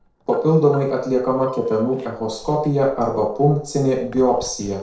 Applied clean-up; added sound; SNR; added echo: neural separator model SepFormer DNS4.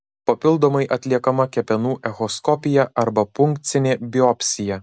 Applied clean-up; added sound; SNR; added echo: none; none; none; none.